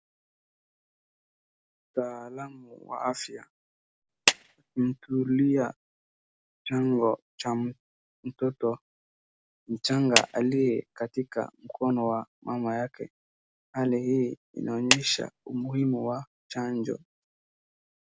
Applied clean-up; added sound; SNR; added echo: none; Clapping; 0 dB; none.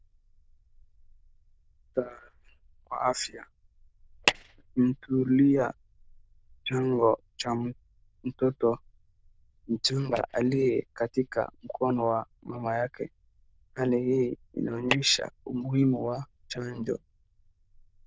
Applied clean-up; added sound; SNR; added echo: neural diffusion model UNIVERSE++.